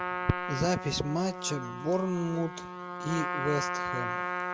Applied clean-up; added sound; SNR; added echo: none; Trumpet; 3 dB; none.